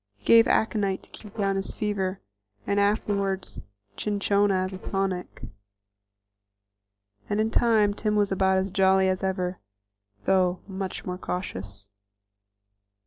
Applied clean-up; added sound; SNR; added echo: neural separator model SepFormer DNS4.